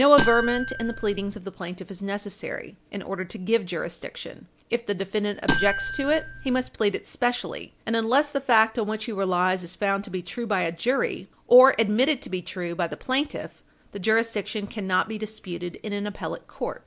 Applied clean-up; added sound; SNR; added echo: none; Marimba, xylophone; 2 dB; none.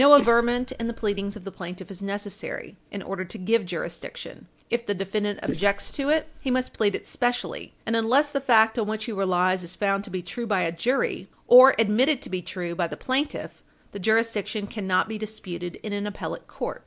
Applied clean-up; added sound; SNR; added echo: neural mask model Resemble Enhance denoiser.